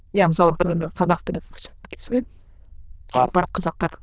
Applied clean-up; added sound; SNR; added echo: neural diffusion model UNIVERSE++.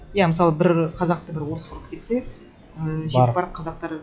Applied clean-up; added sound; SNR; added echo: classical method log-MMSE.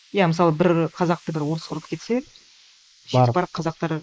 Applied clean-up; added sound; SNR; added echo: neural mask model Resemble Enhance denoiser.